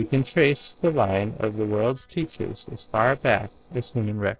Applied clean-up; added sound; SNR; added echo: neural separator model SepFormer DNS4.